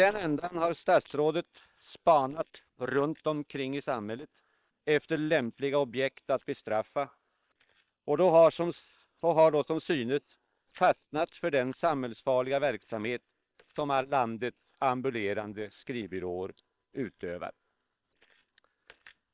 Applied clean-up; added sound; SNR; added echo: neural separator model SepFormer WHAM!.